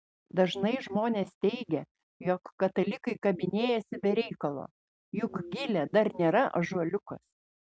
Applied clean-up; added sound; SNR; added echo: none; none; none; none.